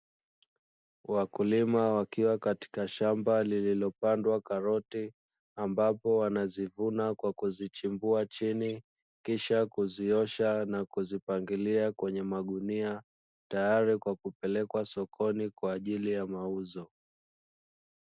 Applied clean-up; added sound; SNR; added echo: none; none; none; none.